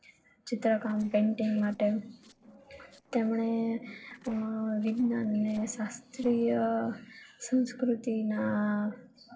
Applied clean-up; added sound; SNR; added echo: neural separator model SepFormer DNS4.